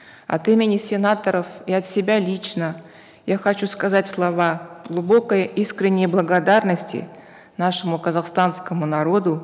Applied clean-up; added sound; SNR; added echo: none; none; none; none.